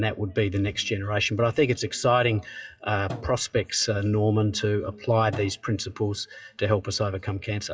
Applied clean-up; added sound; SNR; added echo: classical method WPE with log-MMSE.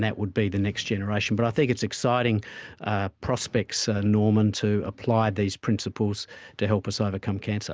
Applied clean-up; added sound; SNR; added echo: none; none; none; none.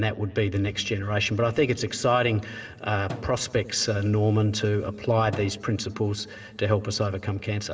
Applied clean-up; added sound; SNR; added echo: none; Drum; 18 dB; reverberation time 2.7 s.